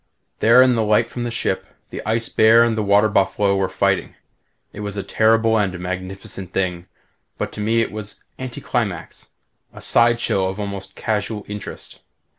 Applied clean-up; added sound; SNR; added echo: none; none; none; none.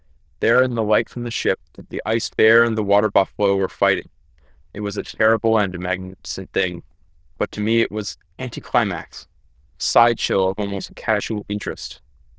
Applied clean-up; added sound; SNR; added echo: neural diffusion model UNIVERSE++.